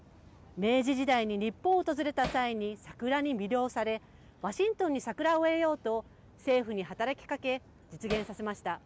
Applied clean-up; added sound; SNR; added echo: none; Hammer; 10 dB; none.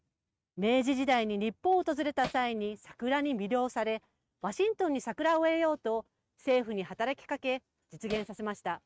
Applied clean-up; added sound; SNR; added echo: neural mask model RNNoise.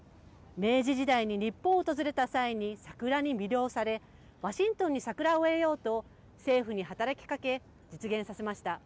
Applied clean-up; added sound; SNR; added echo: none; none; none; none.